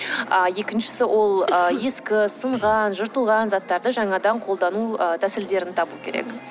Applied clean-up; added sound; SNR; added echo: none; Cough; 12 dB; none.